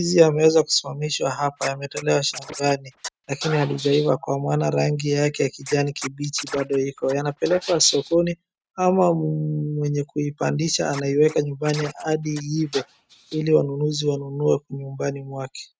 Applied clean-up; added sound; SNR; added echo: neural mask model RNNoise.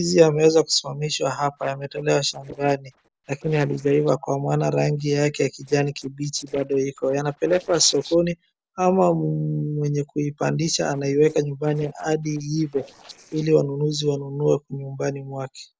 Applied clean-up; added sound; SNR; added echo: neural separator model SepFormer DNS4.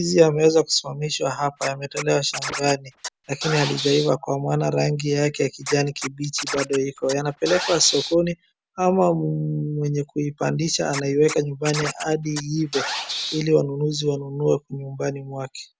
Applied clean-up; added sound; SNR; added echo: none; Scratching (performance technique); 9 dB; none.